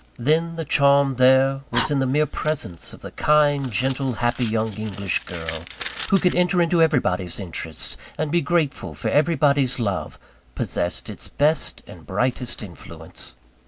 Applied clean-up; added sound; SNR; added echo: none; Fire; 16 dB; none.